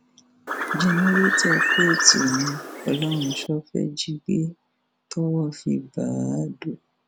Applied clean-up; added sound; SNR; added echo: none; Bird; 0 dB; none.